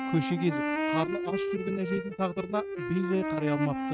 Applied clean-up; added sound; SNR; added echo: neural mask model RNNoise.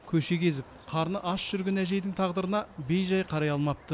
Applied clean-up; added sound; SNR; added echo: none; none; none; none.